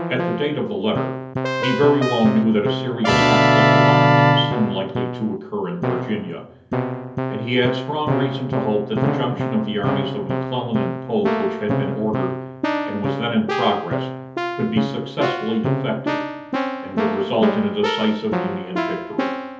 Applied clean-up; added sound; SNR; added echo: none; Keyboard (musical); -1 dB; reverberation time 0.7 s.